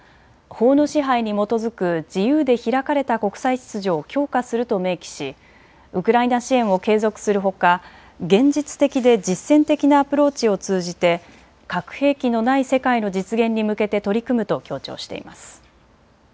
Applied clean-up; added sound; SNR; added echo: none; none; none; none.